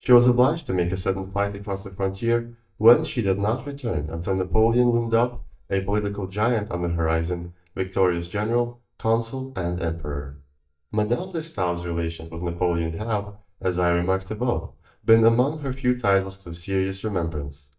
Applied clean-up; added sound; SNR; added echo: neural mask model DeepFilterNet 3.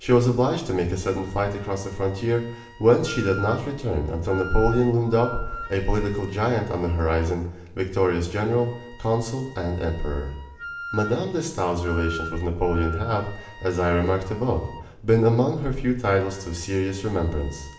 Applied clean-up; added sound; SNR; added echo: none; Wind instrument, woodwind instrument; 16 dB; reverberation time 0.8 s.